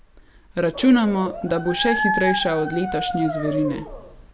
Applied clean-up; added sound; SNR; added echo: none; Dog; 5 dB; none.